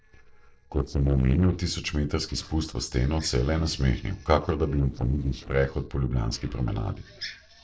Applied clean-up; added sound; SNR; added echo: neural separator model SepFormer DNS4.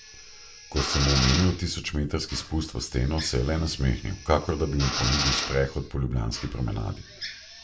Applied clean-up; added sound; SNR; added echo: none; Drill; 7 dB; reverberation time 0.3 s.